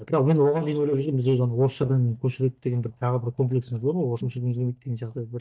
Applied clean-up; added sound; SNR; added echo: neural mask model DeepFilterNet 3.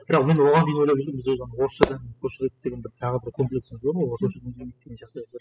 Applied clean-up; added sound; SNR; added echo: classical method spectral subtraction.